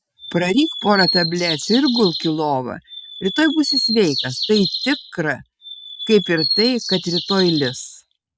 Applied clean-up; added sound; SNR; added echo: none; Bird vocalization, bird call, bird song; 6 dB; none.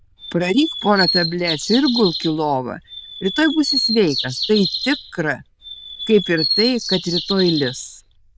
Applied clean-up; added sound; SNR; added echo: neural diffusion model UNIVERSE++.